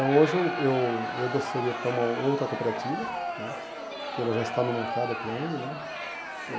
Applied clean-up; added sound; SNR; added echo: none; Crowd; 5 dB; none.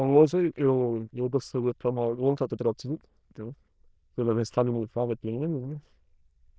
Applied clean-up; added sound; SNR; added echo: neural diffusion model UNIVERSE++.